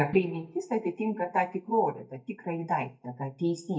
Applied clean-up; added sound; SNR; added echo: neural mask model DeepFilterNet 3.